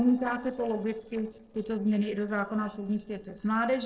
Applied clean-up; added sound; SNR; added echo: neural separator model SepFormer DNS4.